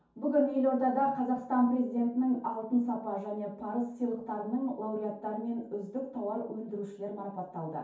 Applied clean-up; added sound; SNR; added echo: none; none; none; reverberation time 0.6 s.